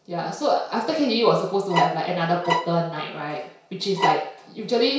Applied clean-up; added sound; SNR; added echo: none; Bowed string instrument; 4 dB; reverberation time 0.6 s.